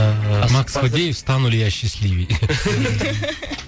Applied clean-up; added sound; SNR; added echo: none; none; none; none.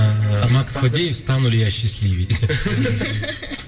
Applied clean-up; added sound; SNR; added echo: none; none; none; reverberation time 1.9 s.